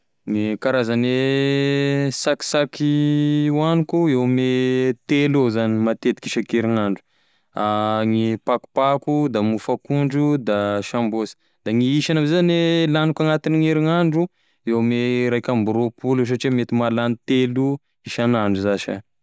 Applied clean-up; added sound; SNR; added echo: none; none; none; none.